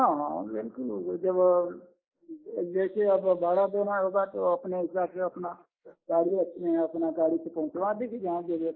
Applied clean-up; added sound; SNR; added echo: neural mask model Resemble Enhance denoiser.